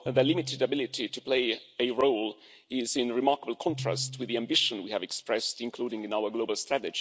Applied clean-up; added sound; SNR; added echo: none; Piano; 13 dB; none.